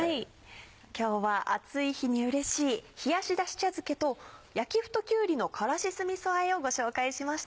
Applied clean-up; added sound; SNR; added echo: none; none; none; none.